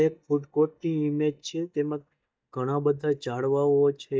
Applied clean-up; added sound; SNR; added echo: neural mask model DeepFilterNet 3.